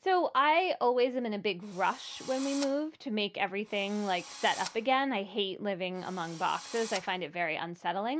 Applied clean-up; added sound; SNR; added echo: none; Drill; 15 dB; none.